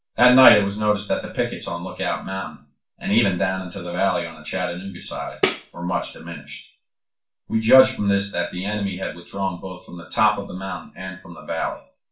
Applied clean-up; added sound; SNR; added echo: none; Tambourine; 7 dB; reverberation time 0.3 s.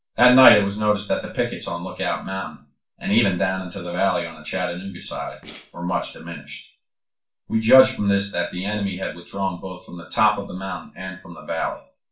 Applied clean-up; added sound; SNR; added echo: neural separator model SepFormer DNS4.